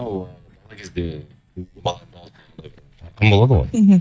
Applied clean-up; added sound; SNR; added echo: neural mask model DeepFilterNet 3.